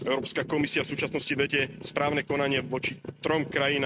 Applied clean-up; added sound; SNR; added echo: neural mask model RNNoise.